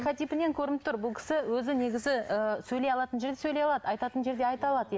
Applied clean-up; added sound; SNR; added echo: none; none; none; none.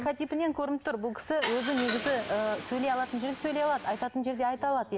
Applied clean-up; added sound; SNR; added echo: none; Car; 8 dB; none.